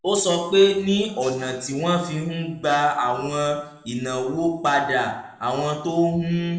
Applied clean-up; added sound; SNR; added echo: neural separator model SepFormer DNS4.